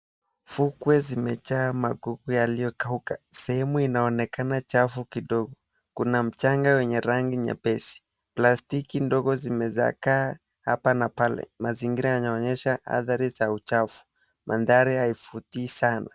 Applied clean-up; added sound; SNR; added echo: none; none; none; none.